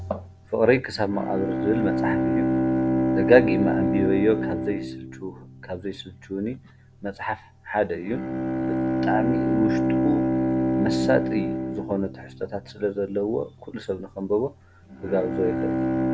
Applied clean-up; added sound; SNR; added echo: none; Bowed string instrument; -1 dB; none.